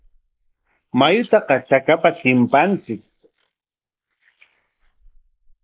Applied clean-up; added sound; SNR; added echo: neural mask model Resemble Enhance denoiser.